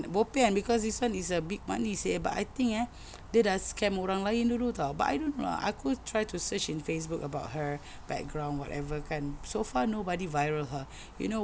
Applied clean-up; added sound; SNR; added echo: none; Wind; 18 dB; none.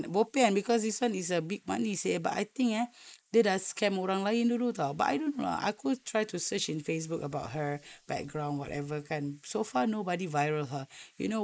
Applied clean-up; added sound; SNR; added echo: neural mask model Resemble Enhance denoiser.